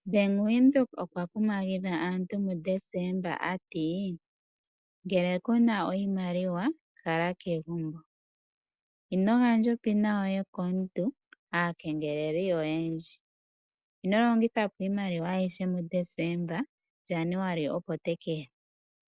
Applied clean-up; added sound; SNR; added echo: none; none; none; none.